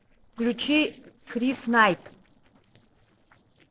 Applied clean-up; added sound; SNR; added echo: neural separator model SepFormer DNS4.